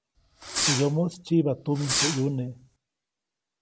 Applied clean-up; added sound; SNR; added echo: none; Fireworks; 3 dB; none.